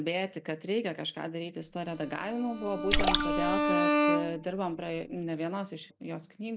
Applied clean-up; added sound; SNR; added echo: none; Bowed string instrument + Splash, splatter; -5 dB; none.